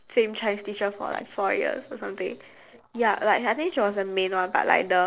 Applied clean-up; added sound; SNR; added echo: neural separator model SepFormer DNS4.